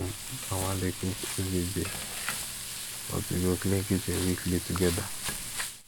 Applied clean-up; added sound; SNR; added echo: none; Frying (food); 5 dB; none.